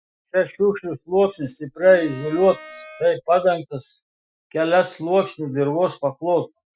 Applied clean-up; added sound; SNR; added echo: classical method Wiener filter.